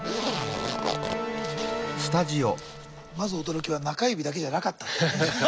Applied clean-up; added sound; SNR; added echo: none; Zipper (clothing); 8 dB; none.